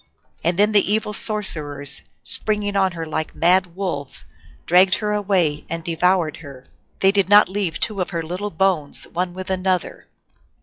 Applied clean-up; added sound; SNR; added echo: classical method log-MMSE.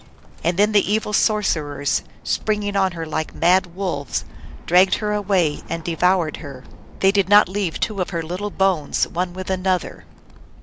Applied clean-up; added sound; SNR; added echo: none; Bird; 15 dB; none.